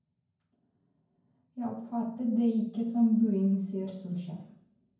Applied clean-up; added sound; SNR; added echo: none; none; none; reverberation time 0.9 s.